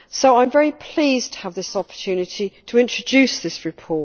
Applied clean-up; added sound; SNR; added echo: neural separator model SepFormer DNS4.